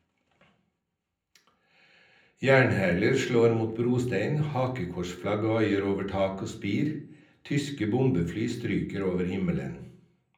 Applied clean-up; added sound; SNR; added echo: none; none; none; reverberation time 0.6 s.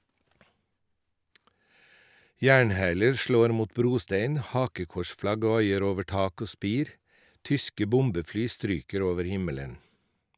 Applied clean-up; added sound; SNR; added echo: none; none; none; none.